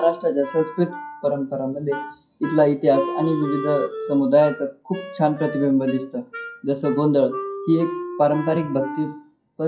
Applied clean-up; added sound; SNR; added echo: classical method WPE with log-MMSE.